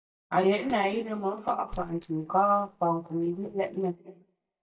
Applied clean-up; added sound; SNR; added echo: neural mask model DeepFilterNet 3.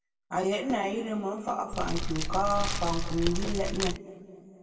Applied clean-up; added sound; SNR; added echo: none; Fire; -1 dB; reverberation time 2.1 s.